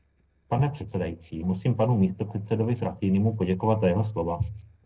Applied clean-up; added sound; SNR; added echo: neural separator model SepFormer DNS4.